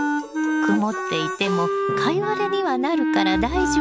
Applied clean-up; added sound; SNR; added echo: none; Wind instrument, woodwind instrument; -1 dB; none.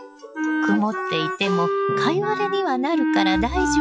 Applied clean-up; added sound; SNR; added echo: classical method log-MMSE.